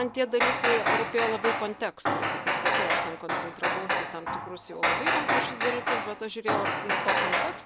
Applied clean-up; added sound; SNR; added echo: none; Hammer; -4 dB; none.